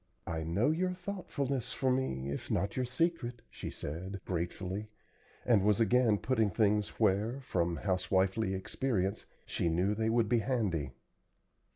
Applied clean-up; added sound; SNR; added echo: neural mask model Resemble Enhance denoiser.